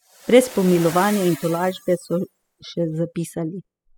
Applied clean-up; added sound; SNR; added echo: classical method spectral subtraction.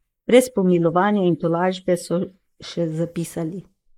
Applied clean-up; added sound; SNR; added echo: neural mask model Resemble Enhance denoiser.